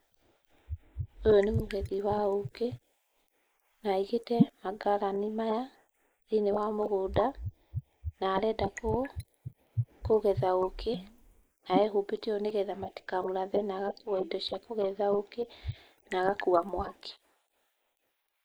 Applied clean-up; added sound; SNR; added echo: neural mask model Resemble Enhance denoiser.